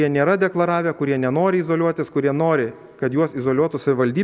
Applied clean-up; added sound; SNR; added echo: none; none; none; none.